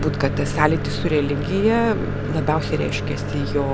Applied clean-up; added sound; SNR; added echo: none; Microwave oven; 2 dB; none.